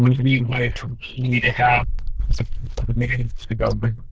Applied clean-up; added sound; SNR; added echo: neural diffusion model UNIVERSE++.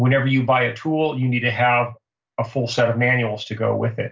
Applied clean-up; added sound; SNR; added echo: none; none; none; none.